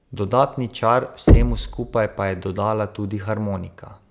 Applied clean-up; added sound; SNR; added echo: none; Knock; -2 dB; none.